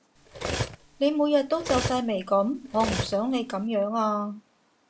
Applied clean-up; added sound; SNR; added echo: none; Cutlery, silverware; 8 dB; none.